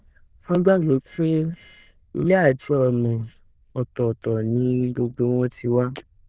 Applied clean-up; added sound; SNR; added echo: neural diffusion model UNIVERSE++.